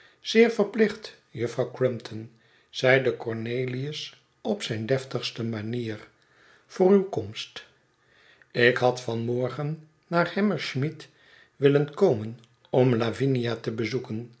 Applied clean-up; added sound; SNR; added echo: none; none; none; none.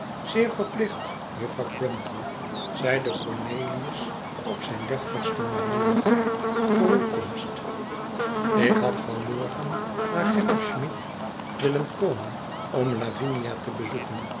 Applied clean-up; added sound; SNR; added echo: none; Buzz; -2 dB; none.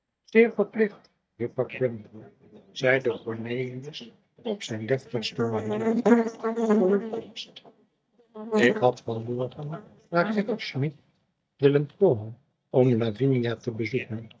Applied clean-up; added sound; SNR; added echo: neural mask model DeepFilterNet 3.